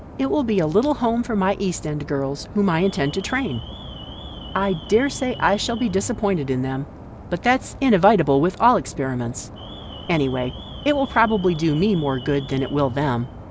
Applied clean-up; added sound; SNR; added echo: none; Alarm; 14 dB; none.